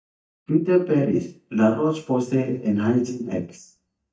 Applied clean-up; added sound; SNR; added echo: neural mask model DeepFilterNet 3.